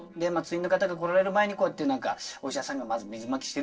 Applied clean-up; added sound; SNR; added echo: neural separator model SepFormer DNS4.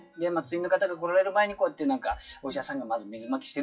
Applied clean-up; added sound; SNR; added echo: classical method WPE with log-MMSE.